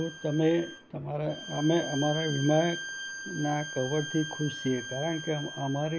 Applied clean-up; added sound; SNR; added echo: none; Bowed string instrument; 10 dB; none.